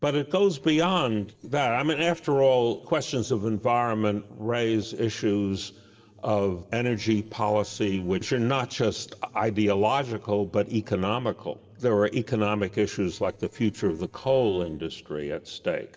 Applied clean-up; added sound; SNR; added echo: neural separator model SepFormer DNS4.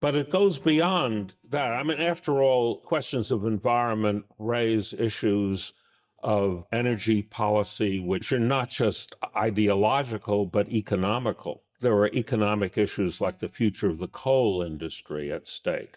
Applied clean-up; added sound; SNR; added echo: neural mask model DeepFilterNet 3.